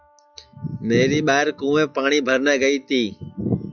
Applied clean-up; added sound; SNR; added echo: classical method log-MMSE.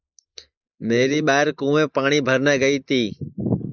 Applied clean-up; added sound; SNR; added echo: neural mask model Resemble Enhance denoiser.